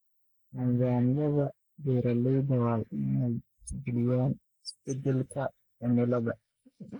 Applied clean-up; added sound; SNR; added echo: neural mask model Resemble Enhance denoiser.